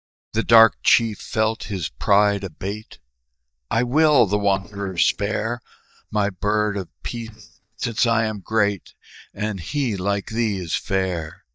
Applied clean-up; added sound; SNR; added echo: neural mask model DeepFilterNet 3.